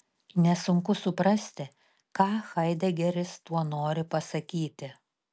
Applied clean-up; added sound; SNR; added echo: none; none; none; none.